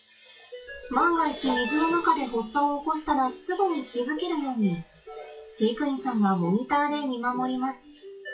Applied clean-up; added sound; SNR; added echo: classical method WPE with log-MMSE.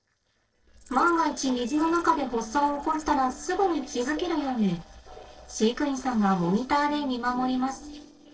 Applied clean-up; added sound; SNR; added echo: neural separator model SepFormer DNS4.